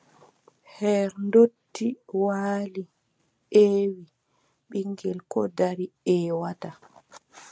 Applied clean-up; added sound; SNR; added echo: none; none; none; none.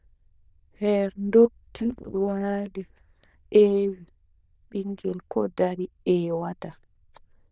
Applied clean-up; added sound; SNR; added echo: neural diffusion model UNIVERSE++.